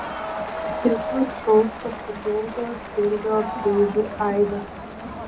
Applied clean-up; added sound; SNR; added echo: none; Crowd; 8 dB; reverberation time 0.4 s.